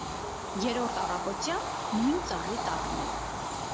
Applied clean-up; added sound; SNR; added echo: none; Train / Bird vocalization, bird call, bird song; 0 dB; none.